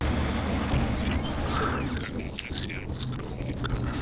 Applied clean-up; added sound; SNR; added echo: neural separator model SepFormer DNS4.